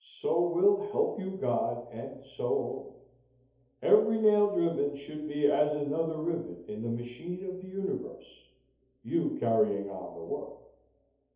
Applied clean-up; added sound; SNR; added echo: none; none; none; reverberation time 2.2 s.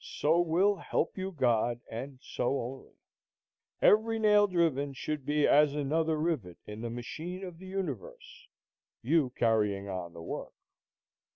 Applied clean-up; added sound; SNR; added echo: none; none; none; none.